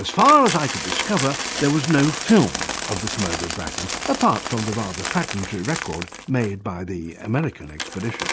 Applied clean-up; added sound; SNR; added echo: none; Coin (dropping); 7 dB; none.